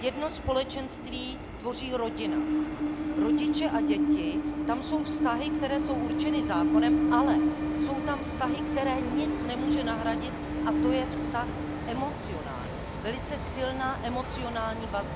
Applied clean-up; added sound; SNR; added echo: none; Train; -4 dB; none.